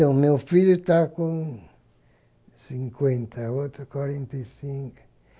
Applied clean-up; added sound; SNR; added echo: none; none; none; none.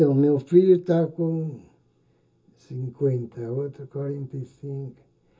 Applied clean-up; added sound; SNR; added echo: none; none; none; reverberation time 0.2 s.